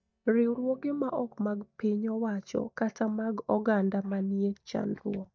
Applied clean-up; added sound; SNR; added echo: neural mask model DeepFilterNet 3.